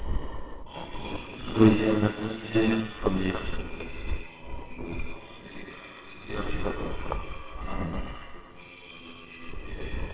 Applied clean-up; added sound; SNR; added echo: neural separator model SepFormer WHAMR!.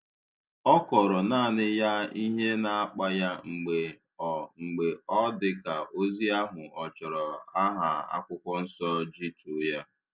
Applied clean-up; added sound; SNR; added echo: none; none; none; none.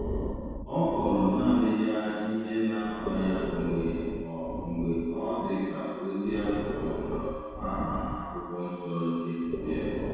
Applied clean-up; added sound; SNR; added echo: none; Breathing; 6 dB; reverberation time 2.0 s.